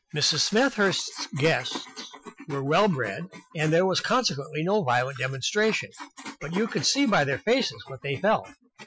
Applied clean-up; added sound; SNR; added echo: classical method Wiener filter.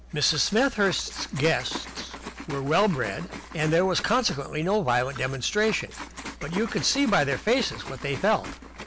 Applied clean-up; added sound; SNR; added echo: none; Liquid; 14 dB; none.